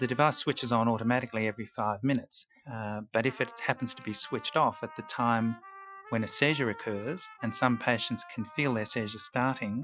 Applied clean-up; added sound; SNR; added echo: classical method Wiener filter.